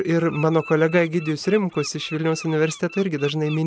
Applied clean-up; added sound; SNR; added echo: none; Bird; 18 dB; none.